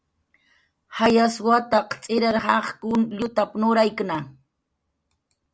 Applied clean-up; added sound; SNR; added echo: none; none; none; none.